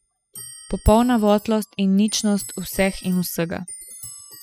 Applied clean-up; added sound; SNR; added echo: classical method spectral subtraction.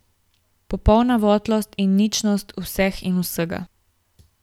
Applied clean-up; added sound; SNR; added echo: none; none; none; none.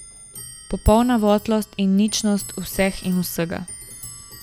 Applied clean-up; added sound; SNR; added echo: none; Clock; 17 dB; none.